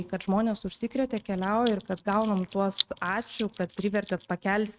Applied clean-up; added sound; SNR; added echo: neural mask model RNNoise.